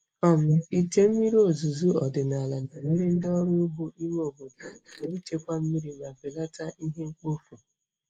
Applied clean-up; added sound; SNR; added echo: neural mask model Resemble Enhance denoiser.